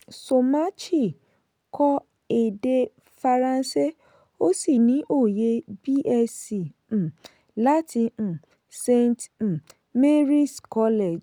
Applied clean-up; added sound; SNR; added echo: none; none; none; none.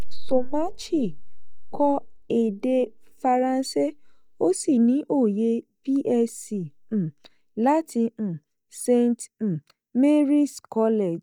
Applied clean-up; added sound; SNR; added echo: neural mask model DeepFilterNet 3.